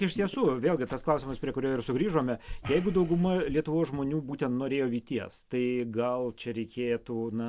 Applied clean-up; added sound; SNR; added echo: none; none; none; none.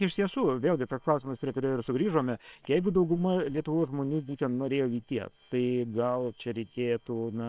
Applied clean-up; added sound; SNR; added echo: neural separator model SepFormer WHAM!.